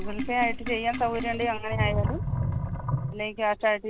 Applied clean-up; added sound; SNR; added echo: none; Sink (filling or washing); 1 dB; none.